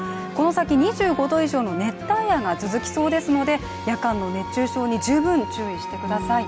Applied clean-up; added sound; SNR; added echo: none; Bass guitar; 16 dB; none.